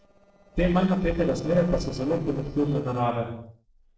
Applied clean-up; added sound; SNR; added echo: neural separator model SepFormer DNS4.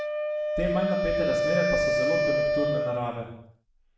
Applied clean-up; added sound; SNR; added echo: none; Wind instrument, woodwind instrument; -5 dB; reverberation time 0.6 s.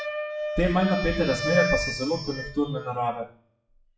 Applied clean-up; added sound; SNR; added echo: classical method WPE with log-MMSE.